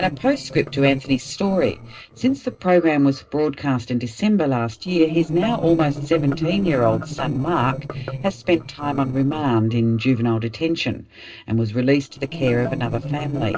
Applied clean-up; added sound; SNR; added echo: neural separator model SepFormer DNS4.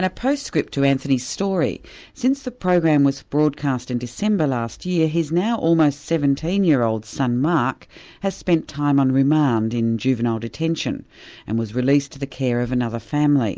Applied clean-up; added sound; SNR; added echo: none; none; none; none.